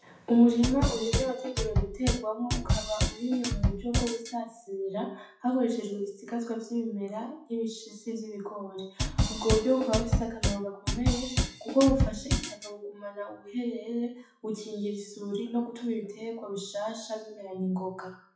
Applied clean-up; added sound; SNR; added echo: classical method WPE with log-MMSE.